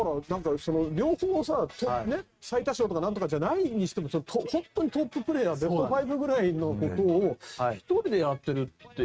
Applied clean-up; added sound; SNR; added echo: neural mask model RNNoise.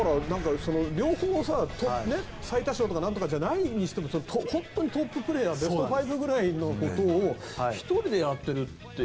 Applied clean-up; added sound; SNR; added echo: none; Boom; 16 dB; none.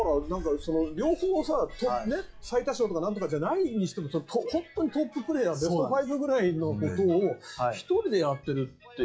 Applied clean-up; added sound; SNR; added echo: classical method log-MMSE.